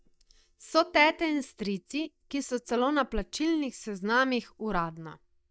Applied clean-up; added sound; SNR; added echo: neural mask model DeepFilterNet 3.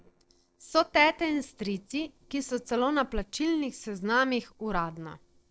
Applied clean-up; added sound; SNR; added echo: neural separator model SepFormer DNS4.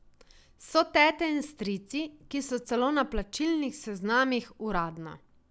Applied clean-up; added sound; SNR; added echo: none; none; none; none.